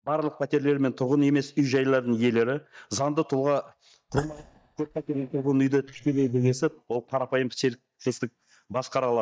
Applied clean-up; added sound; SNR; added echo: neural mask model DeepFilterNet 3.